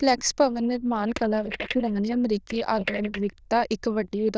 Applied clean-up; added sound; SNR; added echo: neural diffusion model UNIVERSE++.